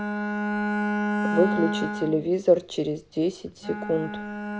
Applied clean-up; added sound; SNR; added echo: none; Bowed string instrument; 2 dB; none.